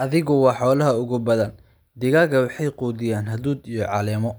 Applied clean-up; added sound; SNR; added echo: none; none; none; none.